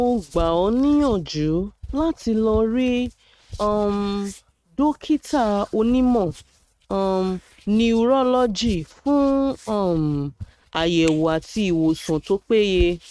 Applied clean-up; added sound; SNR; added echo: neural mask model RNNoise.